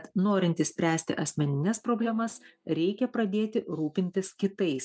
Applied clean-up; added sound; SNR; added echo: neural mask model DeepFilterNet 3.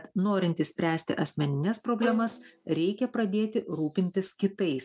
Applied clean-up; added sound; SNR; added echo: none; Bowed string instrument; 7 dB; none.